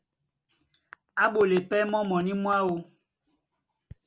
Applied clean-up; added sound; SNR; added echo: none; none; none; none.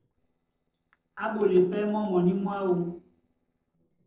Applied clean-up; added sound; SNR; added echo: neural separator model SepFormer DNS4.